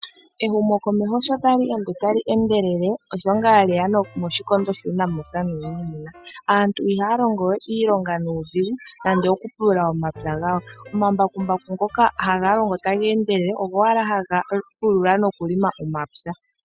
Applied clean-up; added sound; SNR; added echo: classical method spectral subtraction.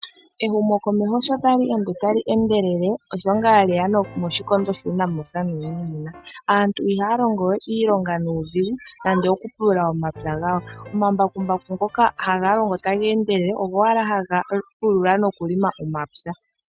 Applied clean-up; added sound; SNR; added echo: neural mask model RNNoise.